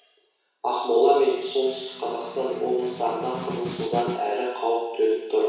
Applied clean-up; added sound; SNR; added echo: none; Snare drum; 14 dB; reverberation time 1.1 s.